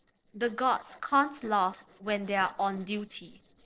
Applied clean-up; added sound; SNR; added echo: neural separator model SepFormer DNS4.